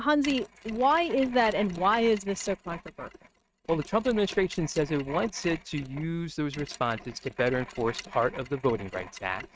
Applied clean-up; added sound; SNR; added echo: neural mask model RNNoise.